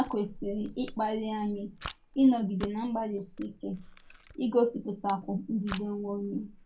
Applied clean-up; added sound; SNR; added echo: none; Camera; 15 dB; reverberation time 0.2 s.